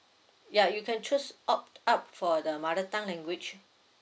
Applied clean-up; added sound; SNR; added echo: none; none; none; none.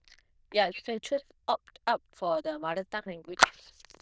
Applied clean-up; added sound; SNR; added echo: neural diffusion model UNIVERSE++.